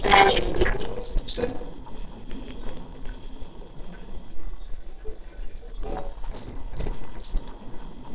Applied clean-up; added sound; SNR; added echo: neural separator model SepFormer DNS4.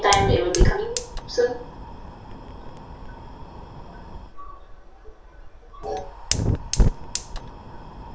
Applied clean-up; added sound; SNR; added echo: none; Fire; -3 dB; reverberation time 0.6 s.